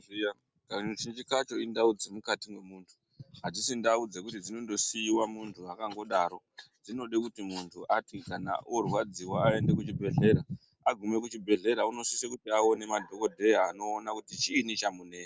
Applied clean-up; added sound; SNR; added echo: none; none; none; none.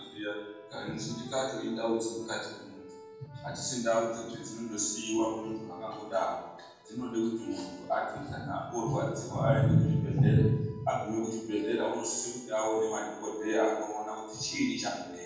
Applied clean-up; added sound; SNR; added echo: none; Accordion; 20 dB; reverberation time 1.2 s.